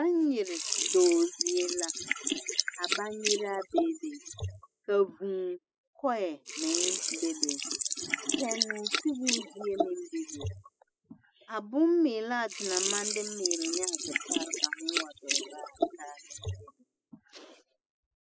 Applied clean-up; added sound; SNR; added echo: classical method spectral subtraction.